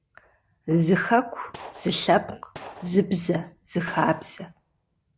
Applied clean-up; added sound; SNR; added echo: none; Gunshot, gunfire; 20 dB; none.